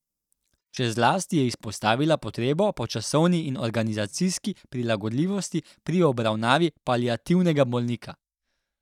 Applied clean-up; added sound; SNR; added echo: neural mask model DeepFilterNet 3.